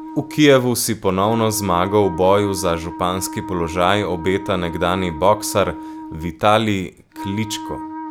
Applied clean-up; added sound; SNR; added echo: none; Wind instrument, woodwind instrument; 12 dB; none.